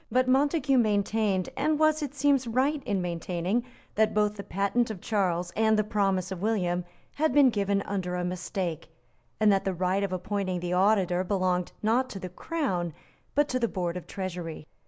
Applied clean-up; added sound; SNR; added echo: none; none; none; none.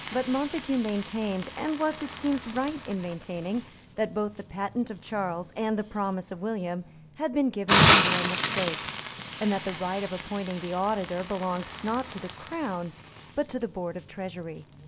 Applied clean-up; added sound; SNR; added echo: none; Hiss; -1 dB; none.